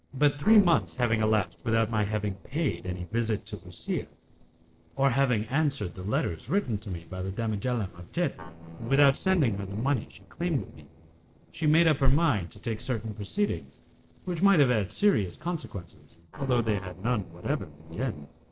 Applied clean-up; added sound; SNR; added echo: neural separator model SepFormer DNS4.